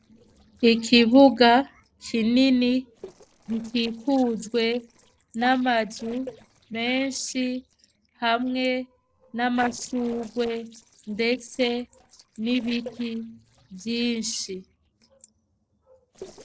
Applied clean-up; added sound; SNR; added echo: neural separator model SepFormer DNS4.